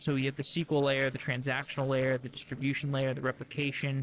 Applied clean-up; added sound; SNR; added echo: neural separator model SepFormer DNS4.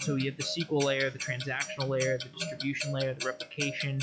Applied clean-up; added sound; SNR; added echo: classical method log-MMSE.